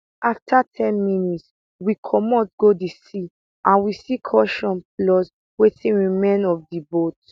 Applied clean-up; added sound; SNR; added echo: none; none; none; none.